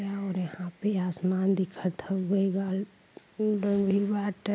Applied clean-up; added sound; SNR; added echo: none; none; none; none.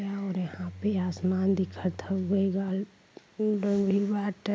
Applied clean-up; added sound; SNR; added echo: none; Bowed string instrument; 17 dB; none.